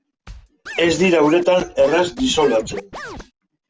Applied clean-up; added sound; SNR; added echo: none; Scratching (performance technique); 15 dB; none.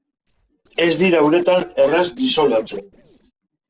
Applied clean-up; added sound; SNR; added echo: neural separator model SepFormer DNS4.